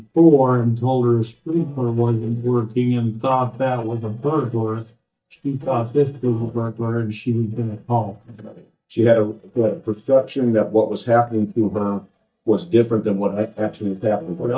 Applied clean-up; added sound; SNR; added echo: neural mask model DeepFilterNet 3.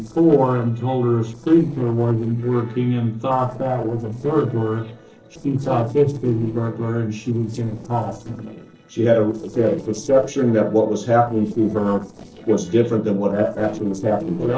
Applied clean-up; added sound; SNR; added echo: neural separator model SepFormer DNS4.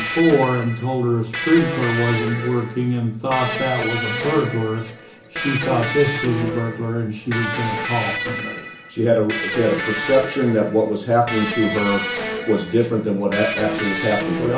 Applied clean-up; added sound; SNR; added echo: none; Electric guitar; 6 dB; reverberation time 0.7 s.